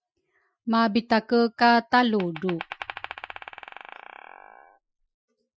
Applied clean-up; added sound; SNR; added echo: classical method Wiener filter.